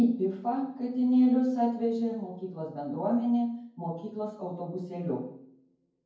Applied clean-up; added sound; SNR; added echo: none; none; none; reverberation time 0.9 s.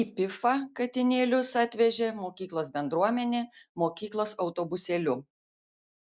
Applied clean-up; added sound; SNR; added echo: none; none; none; none.